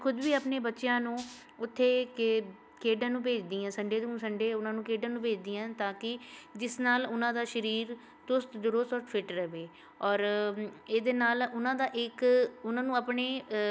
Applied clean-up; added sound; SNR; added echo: none; Rattle (instrument); 19 dB; none.